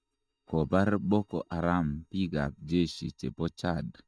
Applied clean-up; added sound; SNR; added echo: neural mask model DeepFilterNet 3.